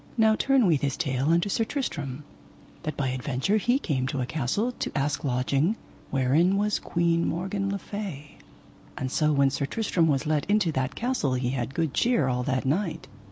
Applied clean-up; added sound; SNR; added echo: none; none; none; none.